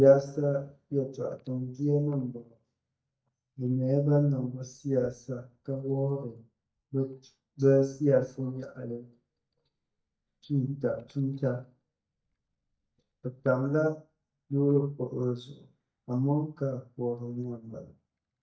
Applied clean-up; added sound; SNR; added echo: neural mask model DeepFilterNet 3.